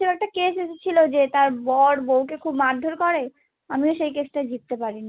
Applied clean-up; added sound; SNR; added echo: none; none; none; none.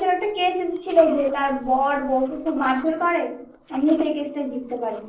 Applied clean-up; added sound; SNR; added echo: neural separator model SepFormer DNS4.